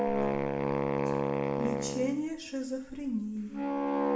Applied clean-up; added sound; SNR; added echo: none; Wind instrument, woodwind instrument; -5 dB; reverberation time 0.8 s.